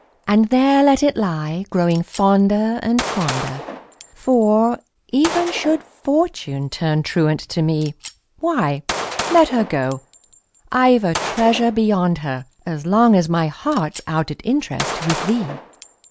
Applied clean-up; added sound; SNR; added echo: none; Gunshot, gunfire; 13 dB; none.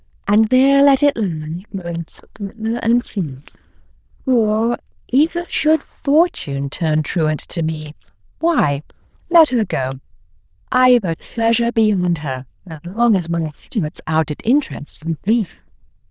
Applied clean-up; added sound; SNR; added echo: neural diffusion model UNIVERSE++.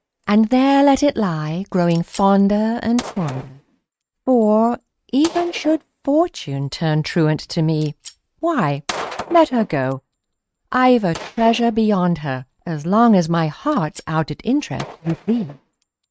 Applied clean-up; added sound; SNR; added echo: neural mask model RNNoise.